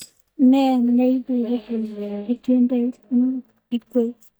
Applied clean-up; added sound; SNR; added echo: neural mask model DeepFilterNet 3.